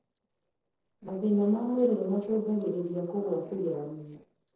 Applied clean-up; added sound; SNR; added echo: neural separator model SepFormer DNS4.